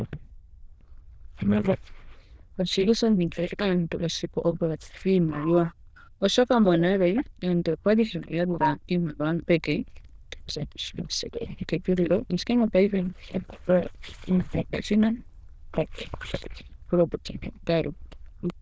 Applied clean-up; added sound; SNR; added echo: neural diffusion model UNIVERSE++.